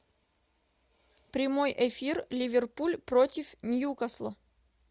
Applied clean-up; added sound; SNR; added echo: none; none; none; none.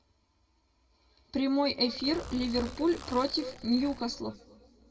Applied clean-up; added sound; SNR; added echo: none; Zipper (clothing); 14 dB; reverberation time 2.0 s.